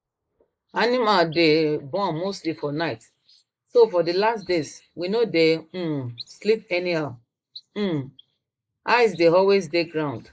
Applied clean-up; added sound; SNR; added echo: neural mask model Resemble Enhance denoiser.